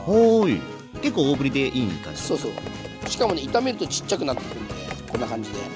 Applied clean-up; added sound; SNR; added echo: none; Computer keyboard; 16 dB; none.